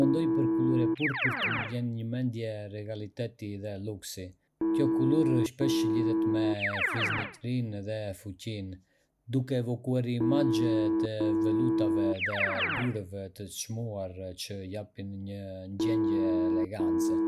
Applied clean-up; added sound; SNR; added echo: none; Keyboard (musical); -3 dB; none.